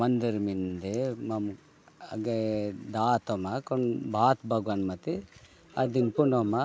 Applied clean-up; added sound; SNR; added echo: none; none; none; none.